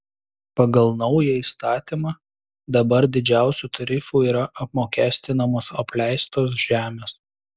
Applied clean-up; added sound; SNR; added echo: none; none; none; none.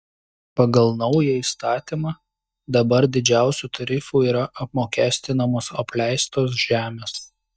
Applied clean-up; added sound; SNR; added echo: neural mask model DeepFilterNet 3.